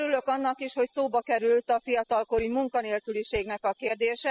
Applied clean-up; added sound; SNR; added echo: classical method spectral subtraction.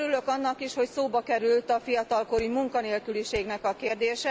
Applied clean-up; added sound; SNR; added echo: none; Hammer; 17 dB; none.